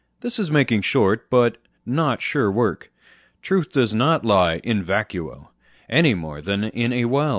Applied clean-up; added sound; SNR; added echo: none; none; none; none.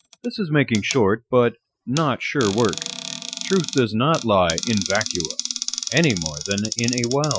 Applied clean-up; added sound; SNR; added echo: classical method Wiener filter.